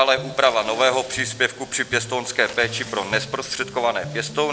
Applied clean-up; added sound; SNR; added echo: none; Tearing + Guitar; 15 dB; none.